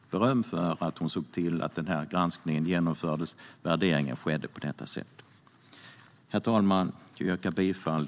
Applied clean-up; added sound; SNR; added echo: none; none; none; none.